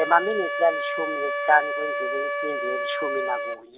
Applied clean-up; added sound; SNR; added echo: none; Wind instrument, woodwind instrument; 2 dB; none.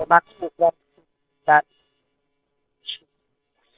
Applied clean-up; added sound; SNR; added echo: neural separator model SepFormer WHAM!.